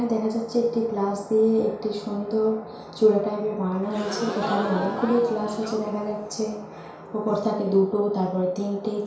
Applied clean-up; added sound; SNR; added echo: none; Crowd / Gasp; 7 dB; reverberation time 0.6 s.